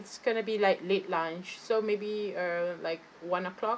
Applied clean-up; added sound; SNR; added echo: none; none; none; none.